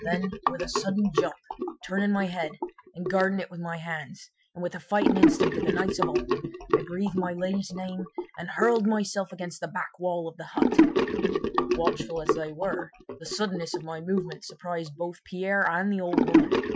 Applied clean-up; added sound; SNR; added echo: classical method Wiener filter.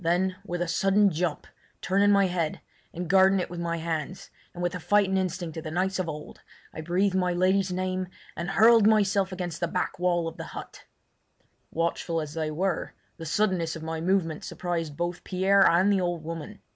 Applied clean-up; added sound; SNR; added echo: none; none; none; none.